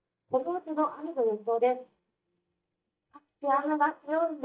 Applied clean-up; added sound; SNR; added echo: neural mask model DeepFilterNet 3.